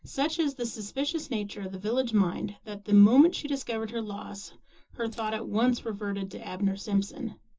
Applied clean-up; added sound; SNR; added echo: neural separator model SepFormer DNS4.